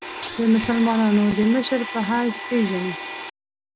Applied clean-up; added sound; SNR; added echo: none; Domestic sounds, home sounds; 11 dB; none.